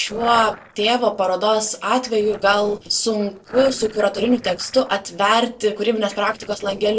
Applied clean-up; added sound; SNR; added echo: neural separator model SepFormer DNS4.